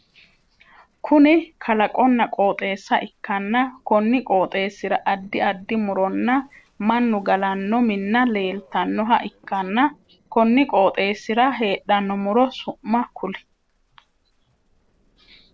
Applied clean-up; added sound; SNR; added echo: neural separator model SepFormer DNS4.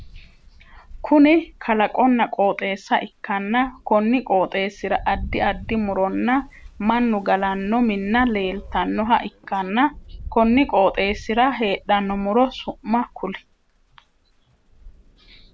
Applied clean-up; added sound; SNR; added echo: none; Rain; 19 dB; none.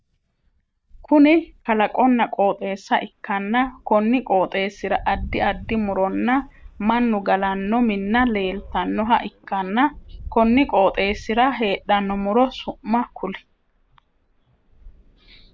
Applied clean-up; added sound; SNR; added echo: neural mask model DeepFilterNet 3.